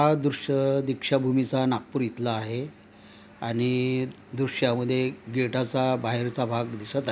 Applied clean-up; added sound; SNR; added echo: none; none; none; none.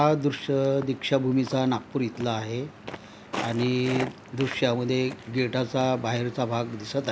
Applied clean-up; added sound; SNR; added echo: none; Walk, footsteps; 14 dB; none.